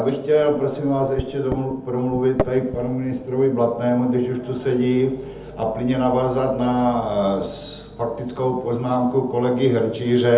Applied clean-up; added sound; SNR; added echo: none; Microwave oven; 15 dB; reverberation time 0.7 s.